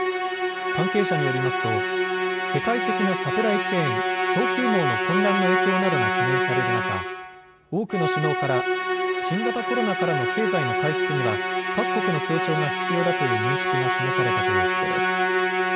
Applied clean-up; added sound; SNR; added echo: none; Musical instrument; -4 dB; none.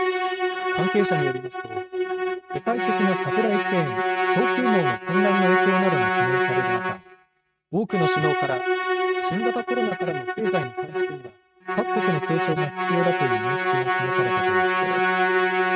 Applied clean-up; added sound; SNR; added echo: neural mask model RNNoise.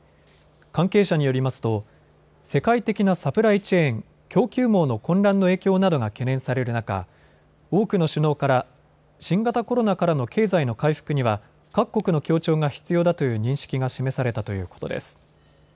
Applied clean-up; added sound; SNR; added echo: none; none; none; none.